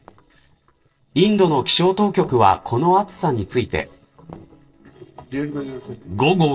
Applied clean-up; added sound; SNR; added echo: neural separator model SepFormer DNS4.